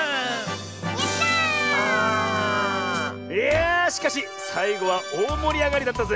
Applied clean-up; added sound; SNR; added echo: none; none; none; none.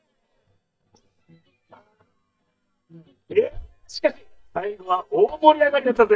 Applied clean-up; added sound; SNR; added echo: neural mask model DeepFilterNet 3.